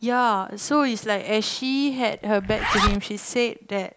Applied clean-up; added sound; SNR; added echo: none; Zipper (clothing); 5 dB; none.